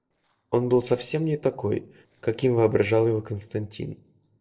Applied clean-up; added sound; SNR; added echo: neural separator model SepFormer DNS4.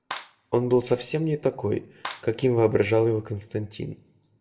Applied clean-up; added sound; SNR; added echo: none; Clapping; 17 dB; reverberation time 0.4 s.